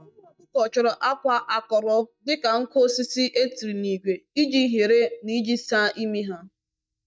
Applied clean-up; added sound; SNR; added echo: neural mask model DeepFilterNet 3.